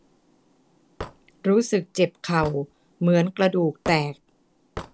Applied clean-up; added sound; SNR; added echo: none; Hammer / Wood; 17 dB; none.